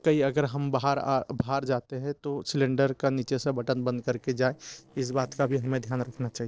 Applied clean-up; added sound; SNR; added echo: neural separator model SepFormer DNS4.